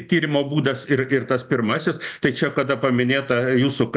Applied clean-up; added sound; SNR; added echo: none; none; none; none.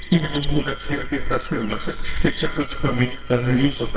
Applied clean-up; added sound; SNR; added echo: neural separator model SepFormer WHAMR!.